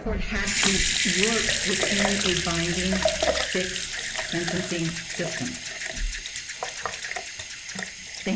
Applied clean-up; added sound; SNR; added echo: none; Sink (filling or washing) / Water tap, faucet / Liquid; -3 dB; none.